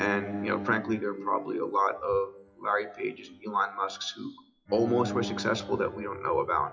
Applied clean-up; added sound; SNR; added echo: classical method WPE with log-MMSE.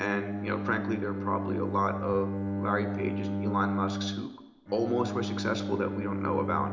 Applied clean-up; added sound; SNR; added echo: none; Bowed string instrument; 2 dB; reverberation time 0.8 s.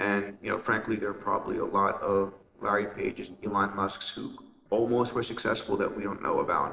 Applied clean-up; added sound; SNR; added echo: neural separator model SepFormer DNS4.